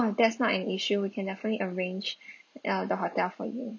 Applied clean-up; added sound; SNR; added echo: none; none; none; none.